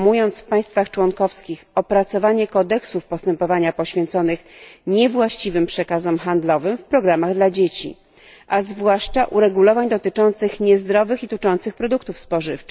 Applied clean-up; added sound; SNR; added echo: none; none; none; none.